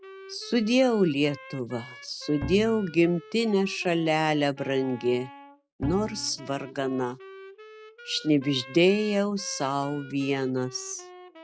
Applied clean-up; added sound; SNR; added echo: none; Bowed string instrument + Wind instrument, woodwind instrument; 17 dB; none.